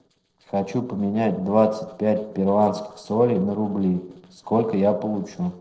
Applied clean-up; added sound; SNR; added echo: neural separator model SepFormer DNS4.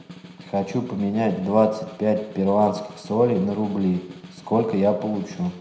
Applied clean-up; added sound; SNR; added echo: none; Snare drum; 20 dB; reverberation time 0.8 s.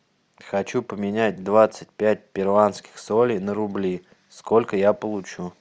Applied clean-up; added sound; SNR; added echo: none; none; none; none.